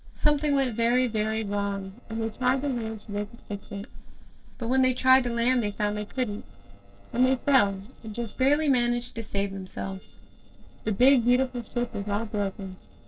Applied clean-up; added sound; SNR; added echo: neural separator model SepFormer DNS4.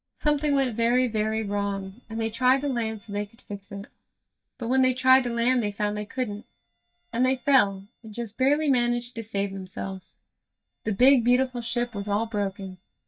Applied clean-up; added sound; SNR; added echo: neural mask model DeepFilterNet 3.